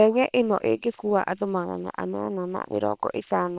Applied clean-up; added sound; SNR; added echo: neural separator model SepFormer WHAM!.